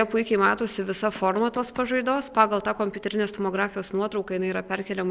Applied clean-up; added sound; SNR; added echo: neural separator model SepFormer DNS4.